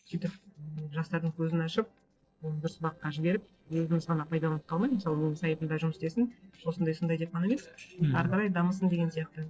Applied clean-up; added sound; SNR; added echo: neural separator model SepFormer DNS4.